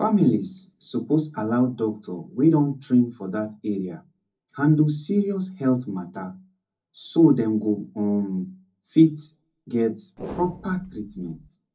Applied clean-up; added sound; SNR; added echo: neural separator model SepFormer DNS4.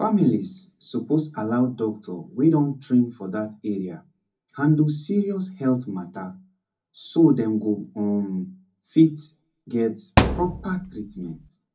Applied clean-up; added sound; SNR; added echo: none; Thump, thud; 0 dB; reverberation time 0.4 s.